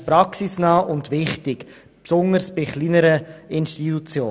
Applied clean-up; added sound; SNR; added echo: none; none; none; none.